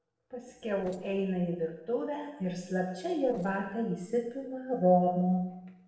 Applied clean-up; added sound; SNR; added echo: neural separator model SepFormer DNS4.